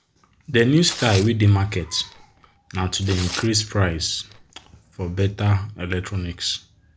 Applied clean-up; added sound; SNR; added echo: none; Tearing; 15 dB; none.